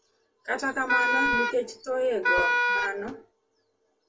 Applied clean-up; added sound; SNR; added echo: none; Wind instrument, woodwind instrument; -5 dB; reverberation time 0.1 s.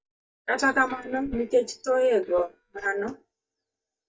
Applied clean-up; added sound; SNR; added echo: neural mask model DeepFilterNet 3.